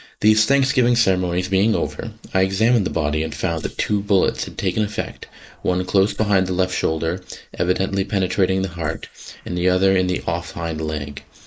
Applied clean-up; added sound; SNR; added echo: neural mask model Resemble Enhance denoiser.